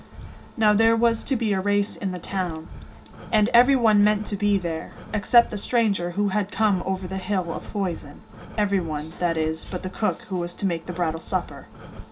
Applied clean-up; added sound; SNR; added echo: none; Breathing; 16 dB; reverberation time 0.3 s.